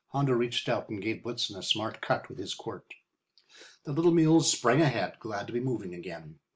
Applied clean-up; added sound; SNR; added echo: none; none; none; none.